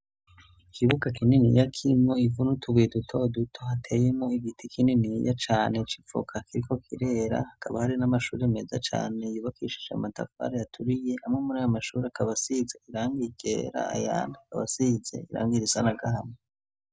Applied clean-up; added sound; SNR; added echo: none; none; none; none.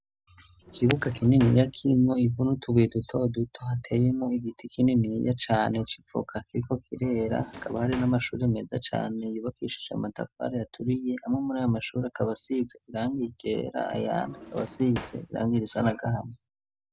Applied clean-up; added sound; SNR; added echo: none; Drawer open or close; 16 dB; none.